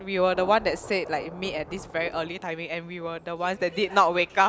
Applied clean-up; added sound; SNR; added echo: none; Thunder / Rain; 17 dB; none.